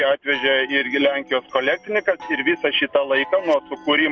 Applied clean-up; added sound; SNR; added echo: none; Chime; 19 dB; none.